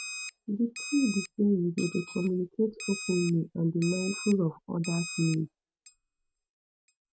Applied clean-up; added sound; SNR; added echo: neural mask model RNNoise.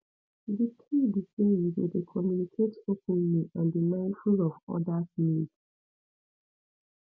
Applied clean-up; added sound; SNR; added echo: none; none; none; none.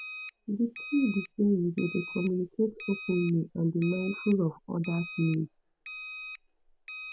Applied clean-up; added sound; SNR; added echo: none; Alarm; 10 dB; none.